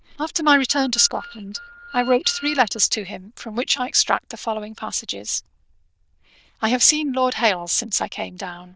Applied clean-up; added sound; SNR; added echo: neural diffusion model UNIVERSE++.